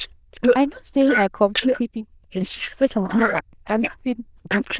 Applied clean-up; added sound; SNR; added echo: neural diffusion model UNIVERSE++.